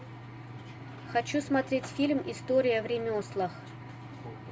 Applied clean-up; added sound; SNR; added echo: none; none; none; none.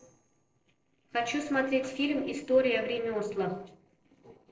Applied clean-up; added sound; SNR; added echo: neural separator model SepFormer DNS4.